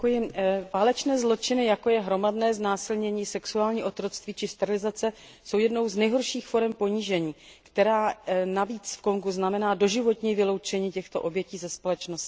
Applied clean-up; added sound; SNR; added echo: none; none; none; none.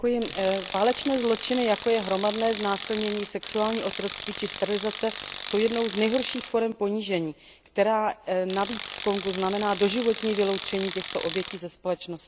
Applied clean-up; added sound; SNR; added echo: none; Tools; 7 dB; none.